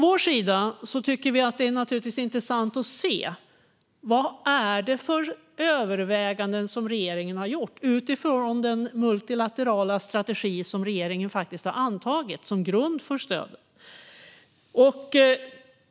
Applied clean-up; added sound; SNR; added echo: none; none; none; none.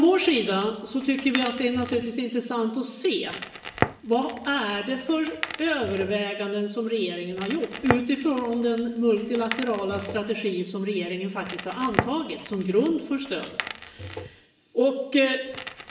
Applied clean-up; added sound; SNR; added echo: none; Crackle; 10 dB; reverberation time 0.8 s.